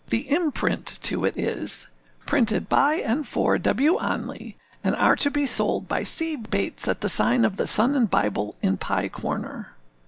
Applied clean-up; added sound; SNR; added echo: none; none; none; none.